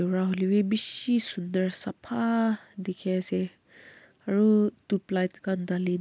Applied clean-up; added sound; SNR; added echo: none; none; none; none.